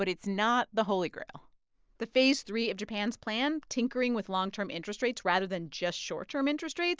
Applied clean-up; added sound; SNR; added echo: none; none; none; none.